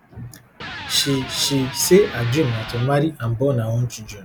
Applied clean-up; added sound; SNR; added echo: none; Electric guitar; 13 dB; none.